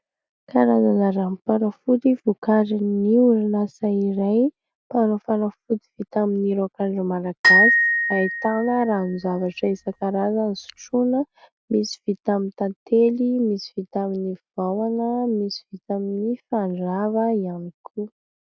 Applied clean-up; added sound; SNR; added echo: none; Glockenspiel; 0 dB; none.